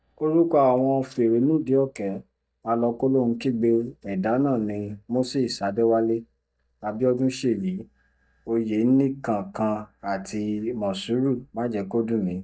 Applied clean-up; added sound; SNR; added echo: neural mask model DeepFilterNet 3.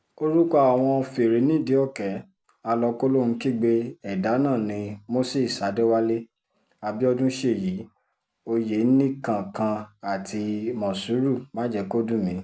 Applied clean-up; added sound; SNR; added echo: none; none; none; none.